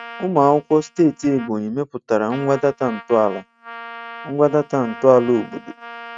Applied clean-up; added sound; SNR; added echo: neural mask model RNNoise.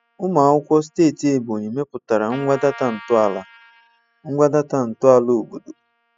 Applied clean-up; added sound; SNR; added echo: classical method spectral subtraction.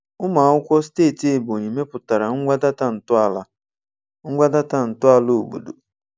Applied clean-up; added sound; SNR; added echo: none; none; none; none.